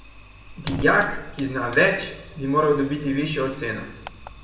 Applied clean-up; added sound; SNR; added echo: none; Fire; 14 dB; reverberation time 0.8 s.